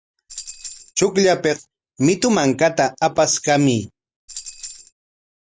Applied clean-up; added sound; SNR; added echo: none; Tambourine; 14 dB; none.